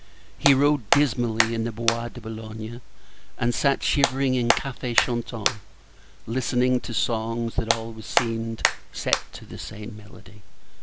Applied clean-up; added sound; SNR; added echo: none; Hands; 3 dB; none.